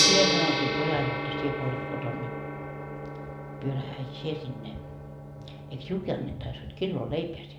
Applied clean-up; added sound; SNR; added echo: none; Gong; -2 dB; none.